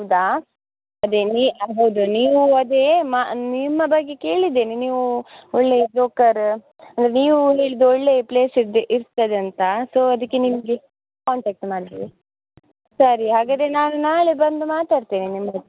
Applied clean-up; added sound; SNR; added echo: none; none; none; none.